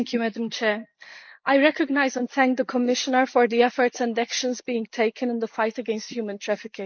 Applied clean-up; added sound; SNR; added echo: neural mask model Resemble Enhance denoiser.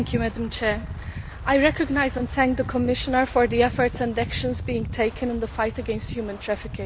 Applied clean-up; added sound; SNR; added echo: none; Wind; 9 dB; none.